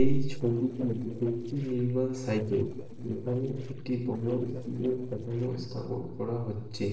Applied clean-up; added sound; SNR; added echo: neural separator model SepFormer DNS4.